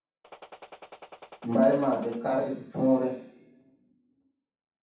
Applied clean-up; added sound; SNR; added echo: none; Gunshot, gunfire; 19 dB; reverberation time 0.7 s.